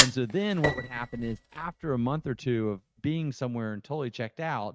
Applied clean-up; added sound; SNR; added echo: neural mask model RNNoise.